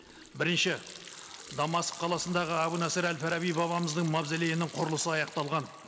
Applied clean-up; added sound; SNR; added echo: none; Liquid; 16 dB; none.